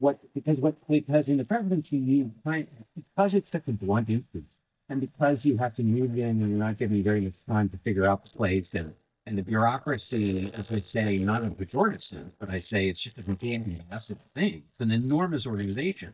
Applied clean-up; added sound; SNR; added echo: neural mask model DeepFilterNet 3.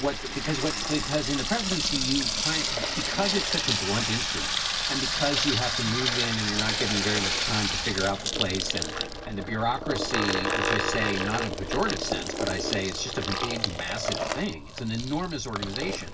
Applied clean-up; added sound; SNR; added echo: none; Sink (filling or washing) / Water tap, faucet; -1 dB; reverberation time 0.2 s.